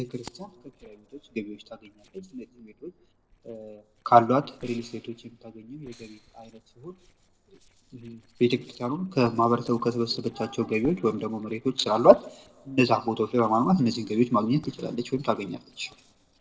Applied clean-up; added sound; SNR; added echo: neural separator model SepFormer DNS4.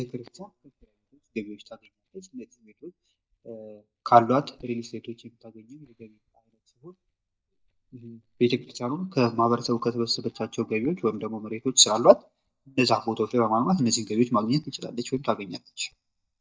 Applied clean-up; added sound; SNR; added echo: neural mask model DeepFilterNet 3.